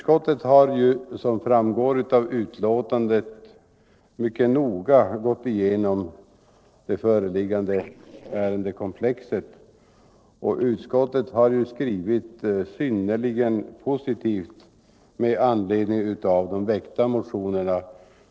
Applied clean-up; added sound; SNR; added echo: neural separator model SepFormer DNS4.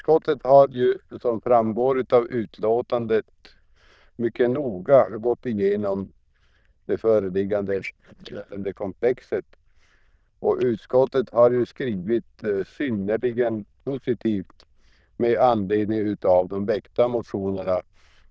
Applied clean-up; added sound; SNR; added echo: neural diffusion model UNIVERSE++.